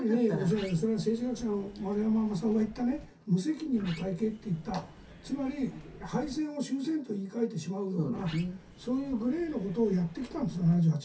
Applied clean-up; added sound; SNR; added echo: none; Sliding door; 19 dB; reverberation time 0.3 s.